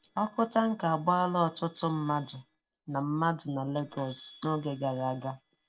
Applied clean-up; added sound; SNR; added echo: neural separator model SepFormer DNS4.